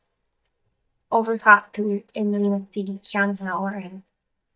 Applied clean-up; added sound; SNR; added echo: neural mask model DeepFilterNet 3.